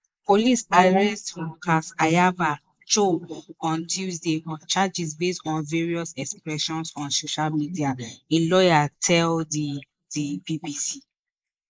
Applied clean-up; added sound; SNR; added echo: neural mask model Resemble Enhance denoiser.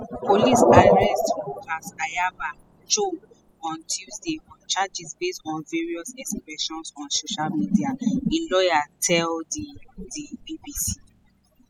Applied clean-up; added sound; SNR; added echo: classical method spectral subtraction.